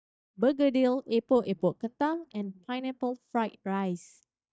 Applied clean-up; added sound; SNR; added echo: neural mask model DeepFilterNet 3.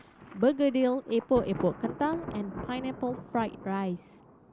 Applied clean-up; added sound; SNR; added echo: none; Thunder; 12 dB; none.